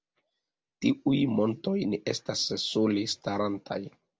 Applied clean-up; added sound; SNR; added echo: none; none; none; none.